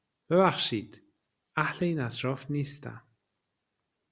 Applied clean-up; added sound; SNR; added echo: none; none; none; none.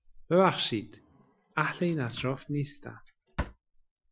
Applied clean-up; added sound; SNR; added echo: classical method Wiener filter.